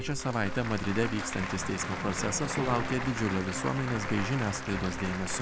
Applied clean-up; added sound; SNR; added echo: none; Applause / Crowd; 6 dB; none.